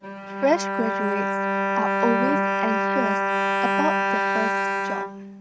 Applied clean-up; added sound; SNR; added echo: neural mask model RNNoise.